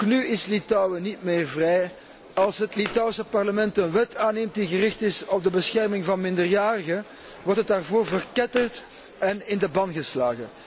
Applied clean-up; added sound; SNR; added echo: none; Walk, footsteps; 19 dB; none.